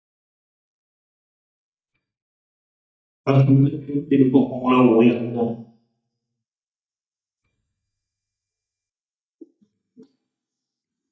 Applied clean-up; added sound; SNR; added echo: neural mask model DeepFilterNet 3.